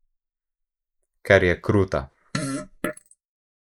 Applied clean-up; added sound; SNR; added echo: neural mask model Resemble Enhance denoiser.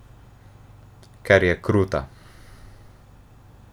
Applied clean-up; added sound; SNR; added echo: none; none; none; none.